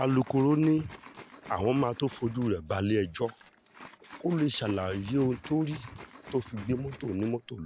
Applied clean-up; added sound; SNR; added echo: none; Liquid; 20 dB; none.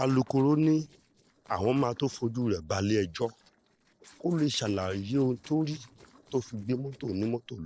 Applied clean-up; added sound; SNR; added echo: neural separator model SepFormer DNS4.